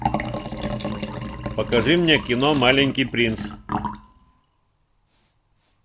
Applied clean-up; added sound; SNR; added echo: none; Liquid; 7 dB; none.